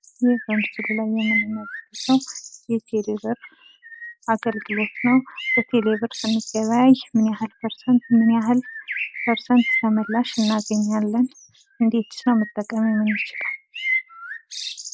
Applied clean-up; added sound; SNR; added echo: none; Bird; 9 dB; none.